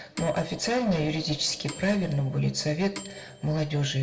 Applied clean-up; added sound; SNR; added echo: none; Microwave oven / Bell; 19 dB; reverberation time 0.2 s.